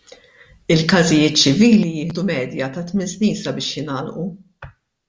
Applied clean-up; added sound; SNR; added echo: none; none; none; none.